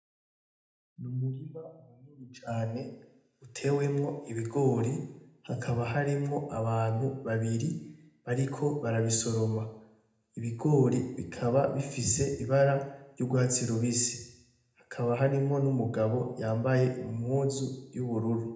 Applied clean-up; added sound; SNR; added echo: none; none; none; reverberation time 0.7 s.